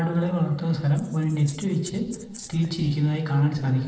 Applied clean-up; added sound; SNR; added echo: neural separator model SepFormer DNS4.